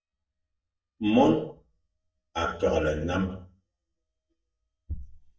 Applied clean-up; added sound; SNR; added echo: neural mask model DeepFilterNet 3.